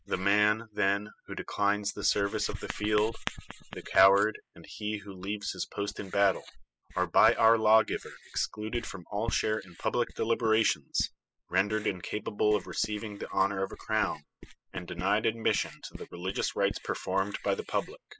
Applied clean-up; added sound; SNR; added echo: classical method spectral subtraction.